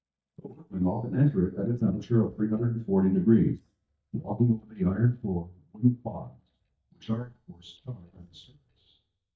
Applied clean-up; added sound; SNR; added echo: neural mask model DeepFilterNet 3.